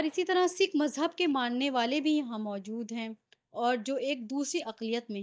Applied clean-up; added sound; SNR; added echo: neural mask model DeepFilterNet 3.